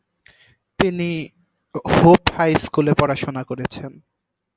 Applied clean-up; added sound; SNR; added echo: none; none; none; none.